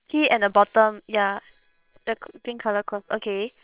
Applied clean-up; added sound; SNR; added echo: neural separator model SepFormer WHAM!.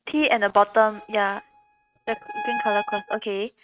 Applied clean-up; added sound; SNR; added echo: neural mask model RNNoise.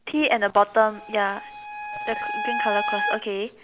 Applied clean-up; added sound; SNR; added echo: none; Bowed string instrument; 6 dB; none.